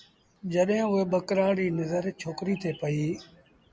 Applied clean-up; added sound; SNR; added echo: none; none; none; none.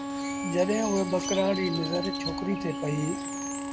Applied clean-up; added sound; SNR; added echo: none; Bowed string instrument + Bird; 3 dB; none.